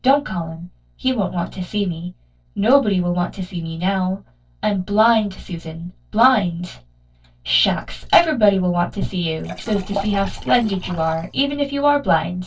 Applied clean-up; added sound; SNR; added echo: neural separator model SepFormer DNS4.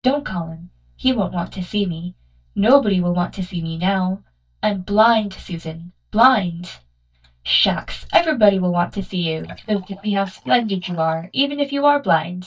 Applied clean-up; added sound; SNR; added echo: neural mask model DeepFilterNet 3.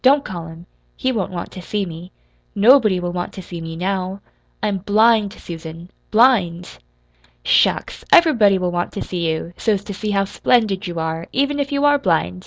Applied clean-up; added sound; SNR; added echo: none; none; none; none.